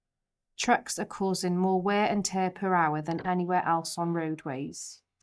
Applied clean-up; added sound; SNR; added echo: neural mask model DeepFilterNet 3.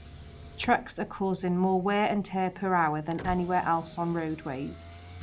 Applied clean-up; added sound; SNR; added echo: none; Motor vehicle (road); 17 dB; none.